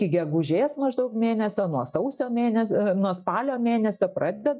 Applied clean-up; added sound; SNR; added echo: neural mask model DeepFilterNet 3.